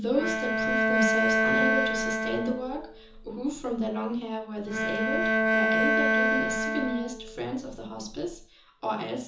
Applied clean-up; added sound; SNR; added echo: none; Bowed string instrument; -5 dB; reverberation time 0.6 s.